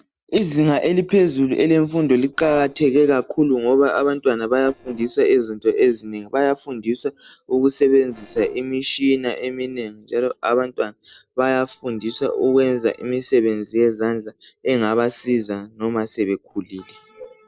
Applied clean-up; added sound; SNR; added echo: neural separator model SepFormer DNS4.